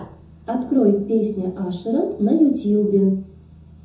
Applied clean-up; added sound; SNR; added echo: none; none; none; reverberation time 0.5 s.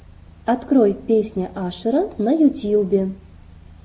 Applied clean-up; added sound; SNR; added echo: none; none; none; none.